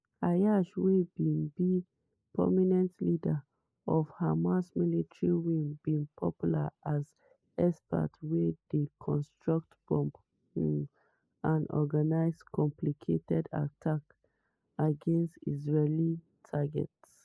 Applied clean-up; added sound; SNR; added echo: neural mask model Resemble Enhance denoiser.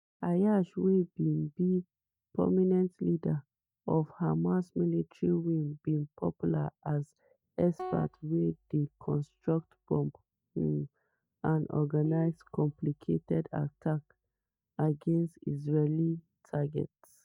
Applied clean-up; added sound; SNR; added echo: neural mask model DeepFilterNet 3.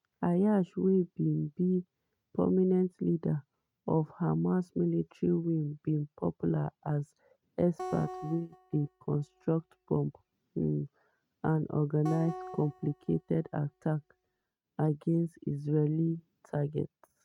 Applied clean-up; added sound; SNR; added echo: neural mask model RNNoise.